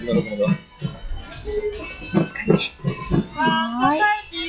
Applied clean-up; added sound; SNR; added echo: classical method log-MMSE.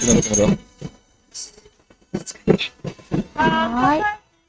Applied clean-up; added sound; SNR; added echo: neural mask model RNNoise.